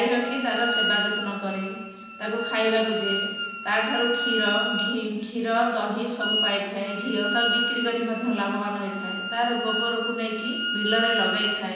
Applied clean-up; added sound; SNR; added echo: none; Wind instrument, woodwind instrument; 3 dB; reverberation time 1.1 s.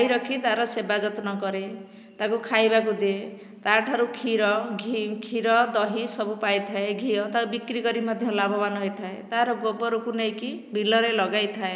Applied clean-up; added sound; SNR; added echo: none; none; none; none.